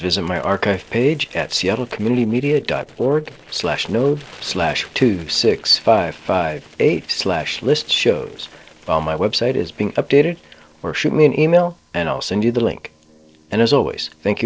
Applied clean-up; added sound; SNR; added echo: neural separator model SepFormer DNS4.